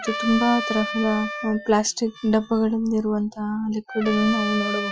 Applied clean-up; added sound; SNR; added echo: classical method Wiener filter.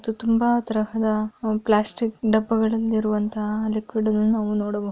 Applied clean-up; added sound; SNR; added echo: none; none; none; none.